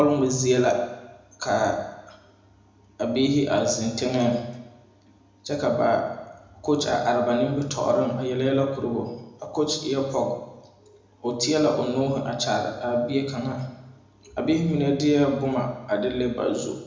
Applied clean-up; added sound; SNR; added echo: none; none; none; reverberation time 0.9 s.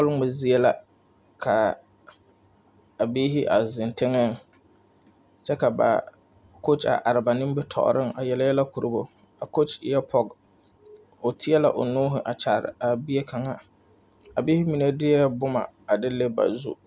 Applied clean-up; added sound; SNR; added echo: none; none; none; none.